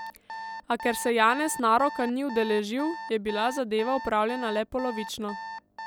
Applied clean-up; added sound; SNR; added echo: none; Alarm; 12 dB; none.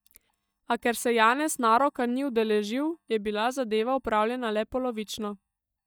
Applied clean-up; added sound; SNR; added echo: neural mask model DeepFilterNet 3.